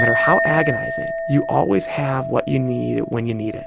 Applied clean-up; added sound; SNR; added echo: none; Chink, clink; 3 dB; none.